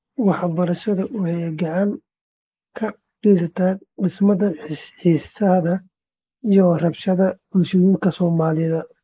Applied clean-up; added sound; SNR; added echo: neural mask model Resemble Enhance denoiser.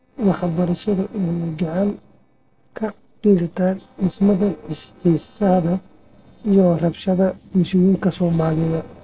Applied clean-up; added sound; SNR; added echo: neural separator model SepFormer DNS4.